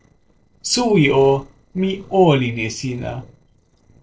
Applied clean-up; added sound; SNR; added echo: neural separator model SepFormer DNS4.